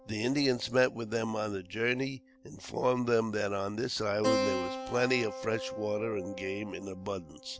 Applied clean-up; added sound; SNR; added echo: none; Keyboard (musical); 8 dB; none.